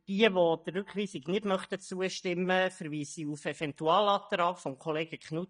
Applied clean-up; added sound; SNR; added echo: neural mask model DeepFilterNet 3.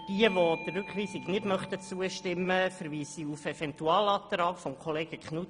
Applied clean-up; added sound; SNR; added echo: none; Bell / Doorbell; 17 dB; none.